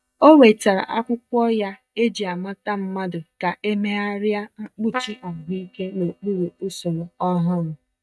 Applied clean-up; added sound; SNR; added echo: neural mask model DeepFilterNet 3.